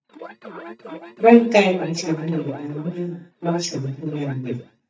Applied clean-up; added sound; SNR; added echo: neural mask model DeepFilterNet 3.